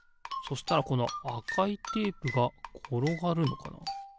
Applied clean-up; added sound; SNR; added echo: none; none; none; none.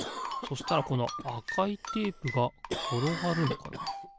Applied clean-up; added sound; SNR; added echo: none; Cough; 9 dB; none.